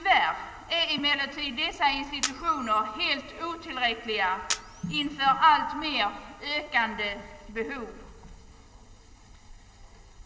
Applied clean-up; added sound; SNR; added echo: none; Camera; 10 dB; reverberation time 2.5 s.